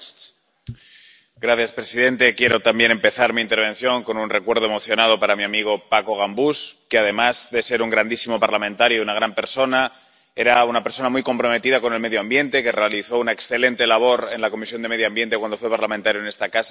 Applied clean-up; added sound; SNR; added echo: none; none; none; none.